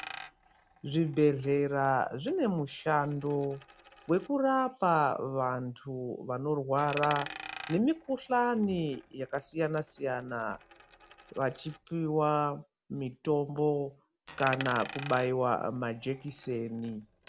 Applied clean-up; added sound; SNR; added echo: none; Coin (dropping); 17 dB; none.